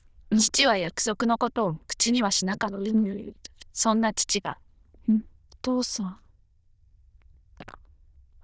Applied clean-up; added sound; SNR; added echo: neural diffusion model UNIVERSE++.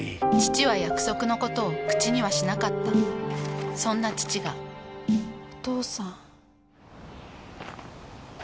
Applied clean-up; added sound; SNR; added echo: none; Snare drum; 5 dB; none.